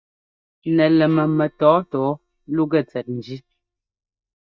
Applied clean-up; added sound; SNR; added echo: neural mask model DeepFilterNet 3.